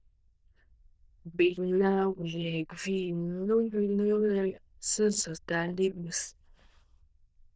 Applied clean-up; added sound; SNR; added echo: neural diffusion model UNIVERSE++.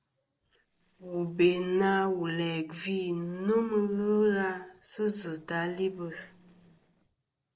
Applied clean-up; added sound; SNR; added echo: neural separator model SepFormer DNS4.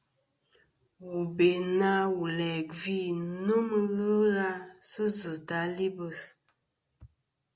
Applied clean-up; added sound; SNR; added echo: none; none; none; none.